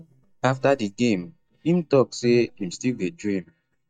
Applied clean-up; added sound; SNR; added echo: neural mask model DeepFilterNet 3.